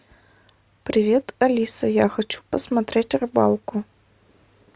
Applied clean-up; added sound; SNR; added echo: none; none; none; none.